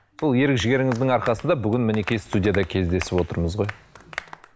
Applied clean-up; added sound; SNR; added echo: none; Applause; 17 dB; none.